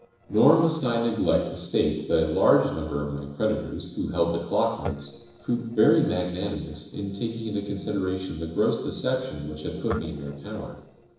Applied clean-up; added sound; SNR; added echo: neural separator model SepFormer DNS4.